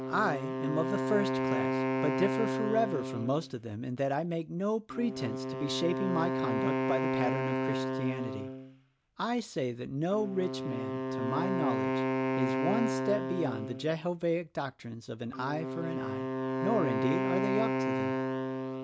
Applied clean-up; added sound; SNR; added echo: none; Wind instrument, woodwind instrument; 0 dB; none.